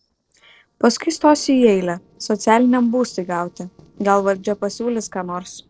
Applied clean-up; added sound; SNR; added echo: neural separator model SepFormer DNS4.